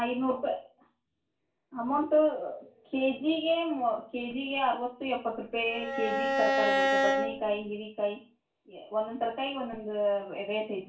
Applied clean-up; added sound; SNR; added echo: none; Bowed string instrument; -2 dB; reverberation time 0.3 s.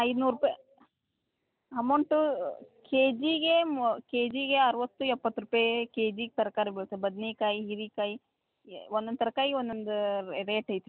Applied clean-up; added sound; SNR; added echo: none; none; none; none.